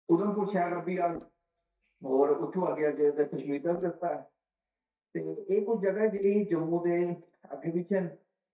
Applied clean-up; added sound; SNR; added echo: neural mask model DeepFilterNet 3.